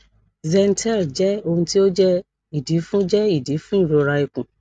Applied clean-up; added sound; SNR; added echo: none; none; none; none.